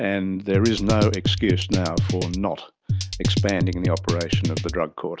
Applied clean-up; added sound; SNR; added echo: none; Drum kit; -1 dB; none.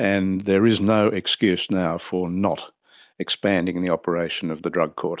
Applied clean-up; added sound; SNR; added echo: none; none; none; none.